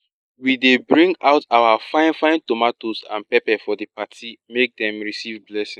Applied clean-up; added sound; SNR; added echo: neural mask model Resemble Enhance denoiser.